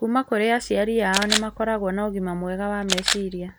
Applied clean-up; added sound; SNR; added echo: none; Camera; 5 dB; none.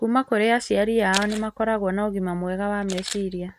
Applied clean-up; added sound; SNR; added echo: neural mask model RNNoise.